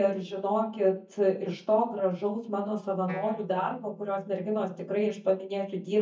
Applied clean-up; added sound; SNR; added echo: neural mask model DeepFilterNet 3.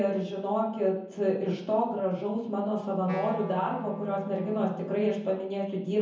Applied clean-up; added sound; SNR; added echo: none; Wind instrument, woodwind instrument; 13 dB; reverberation time 0.7 s.